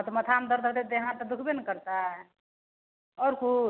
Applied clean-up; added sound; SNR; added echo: none; none; none; none.